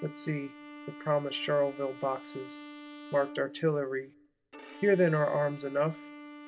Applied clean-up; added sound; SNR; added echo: none; Bowed string instrument; 15 dB; none.